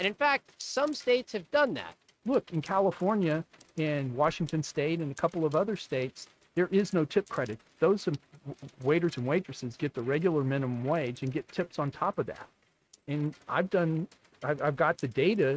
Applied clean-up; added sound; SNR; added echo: neural mask model RNNoise.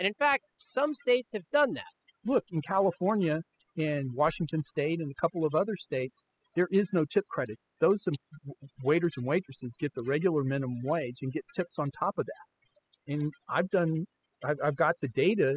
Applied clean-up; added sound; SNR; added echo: classical method spectral subtraction.